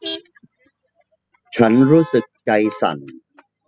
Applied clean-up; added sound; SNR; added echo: classical method spectral subtraction.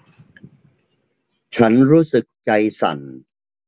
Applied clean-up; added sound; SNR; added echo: none; none; none; none.